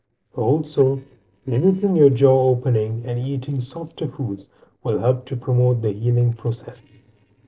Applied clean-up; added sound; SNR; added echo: neural separator model SepFormer DNS4.